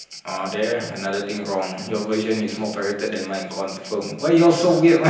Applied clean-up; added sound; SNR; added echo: none; Insect; 19 dB; reverberation time 0.9 s.